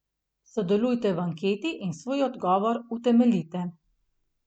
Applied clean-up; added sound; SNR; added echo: none; none; none; none.